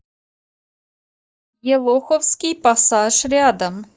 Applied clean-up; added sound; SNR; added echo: neural mask model DeepFilterNet 3.